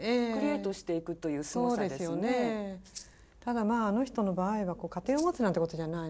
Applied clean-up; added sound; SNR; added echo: none; Rattle (instrument); 18 dB; none.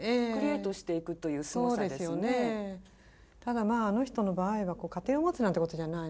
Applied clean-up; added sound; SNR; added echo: none; none; none; none.